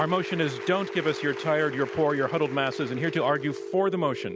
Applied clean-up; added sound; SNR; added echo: none; Telephone; 10 dB; none.